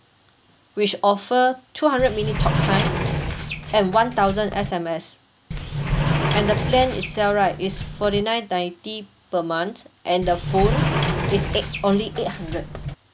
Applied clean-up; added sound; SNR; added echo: none; Sliding door; 1 dB; none.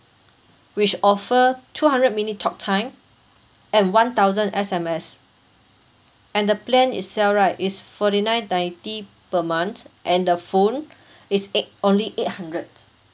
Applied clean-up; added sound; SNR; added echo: none; none; none; none.